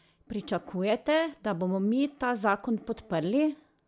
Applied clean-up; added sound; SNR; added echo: none; none; none; none.